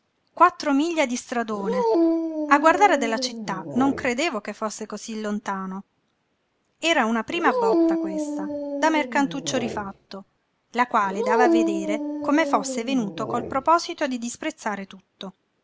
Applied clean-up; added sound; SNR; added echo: none; Dog; 2 dB; none.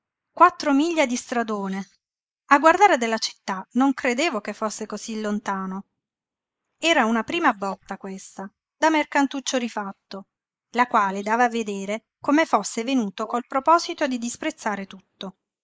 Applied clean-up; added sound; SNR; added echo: neural mask model Resemble Enhance denoiser.